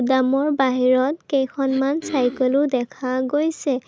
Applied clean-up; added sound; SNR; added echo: none; Cough; 16 dB; none.